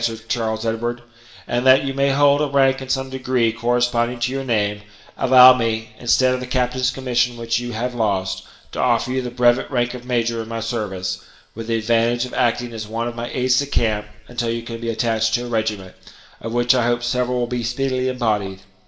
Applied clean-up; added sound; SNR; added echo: none; none; none; reverberation time 0.6 s.